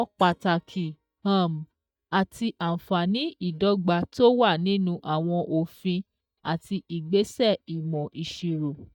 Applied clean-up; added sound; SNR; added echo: neural mask model DeepFilterNet 3.